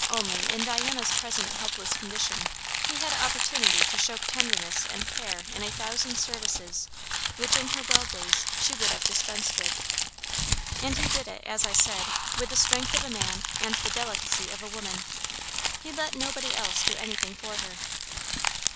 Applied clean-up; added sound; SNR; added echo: none; Crumpling, crinkling; -5 dB; none.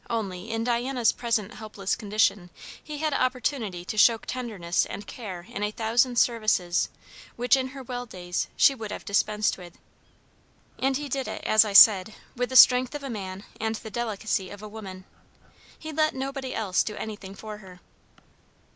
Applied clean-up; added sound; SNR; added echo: none; none; none; none.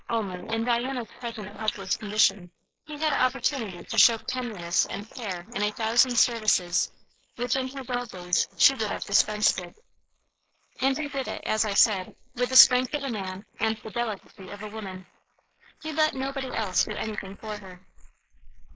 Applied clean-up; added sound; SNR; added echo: neural mask model Resemble Enhance denoiser.